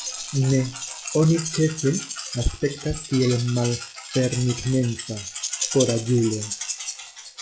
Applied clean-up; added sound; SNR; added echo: classical method log-MMSE.